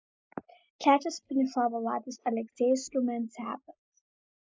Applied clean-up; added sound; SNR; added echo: neural mask model Resemble Enhance denoiser.